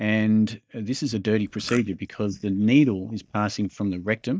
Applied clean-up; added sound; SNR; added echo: neural mask model DeepFilterNet 3.